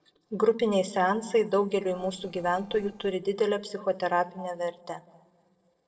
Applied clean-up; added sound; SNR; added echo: neural separator model SepFormer DNS4.